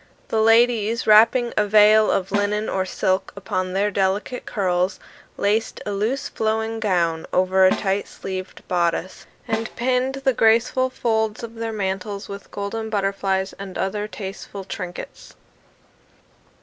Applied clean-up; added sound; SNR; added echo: none; Snare drum; 11 dB; none.